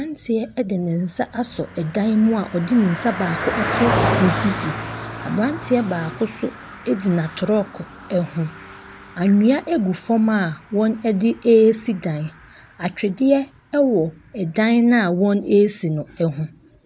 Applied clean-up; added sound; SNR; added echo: none; Car passing by; 10 dB; none.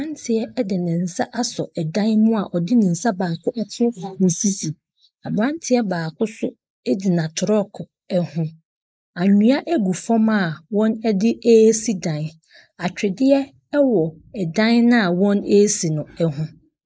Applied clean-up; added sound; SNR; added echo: neural mask model Resemble Enhance denoiser.